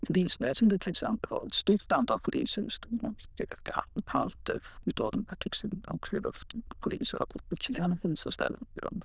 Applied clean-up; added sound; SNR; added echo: neural diffusion model UNIVERSE++.